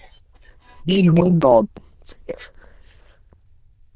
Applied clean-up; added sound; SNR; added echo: neural diffusion model UNIVERSE++.